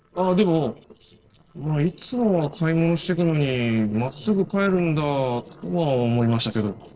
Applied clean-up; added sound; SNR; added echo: neural separator model SepFormer DNS4.